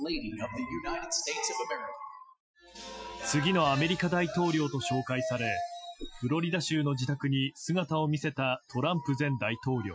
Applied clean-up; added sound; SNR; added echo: classical method Wiener filter.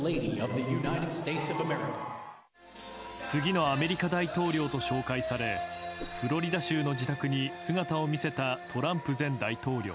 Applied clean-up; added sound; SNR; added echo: none; Whoosh, swoosh, swish; 14 dB; none.